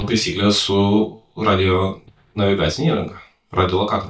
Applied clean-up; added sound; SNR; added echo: neural mask model DeepFilterNet 3.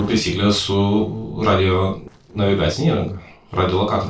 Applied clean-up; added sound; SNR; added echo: neural separator model SepFormer DNS4.